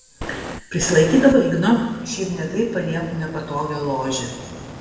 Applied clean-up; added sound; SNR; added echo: none; Fire; 14 dB; reverberation time 1.3 s.